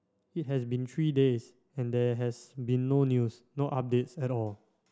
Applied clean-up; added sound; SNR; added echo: none; none; none; none.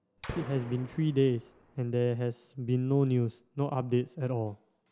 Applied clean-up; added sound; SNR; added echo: none; Gunshot, gunfire; 14 dB; none.